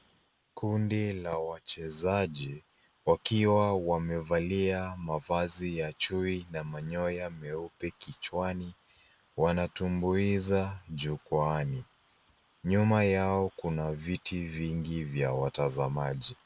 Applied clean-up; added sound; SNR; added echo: none; none; none; none.